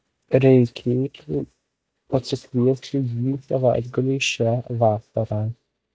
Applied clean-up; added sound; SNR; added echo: neural mask model DeepFilterNet 3.